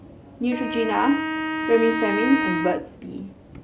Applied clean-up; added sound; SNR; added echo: none; Wind instrument, woodwind instrument; 3 dB; none.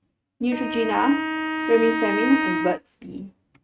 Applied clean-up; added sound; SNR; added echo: neural mask model RNNoise.